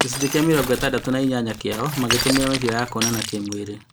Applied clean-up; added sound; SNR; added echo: none; Tearing + Shatter; 6 dB; none.